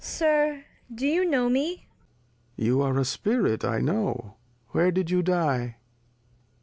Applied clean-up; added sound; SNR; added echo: none; none; none; none.